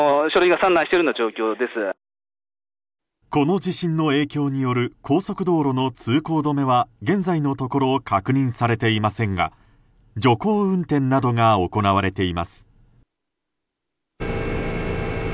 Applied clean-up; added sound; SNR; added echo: none; none; none; none.